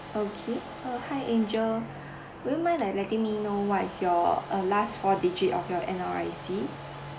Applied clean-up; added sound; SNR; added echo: none; Domestic sounds, home sounds; 17 dB; none.